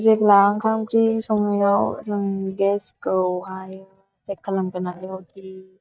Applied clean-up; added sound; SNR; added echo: neural mask model DeepFilterNet 3.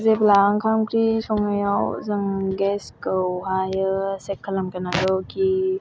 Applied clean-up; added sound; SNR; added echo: none; none; none; none.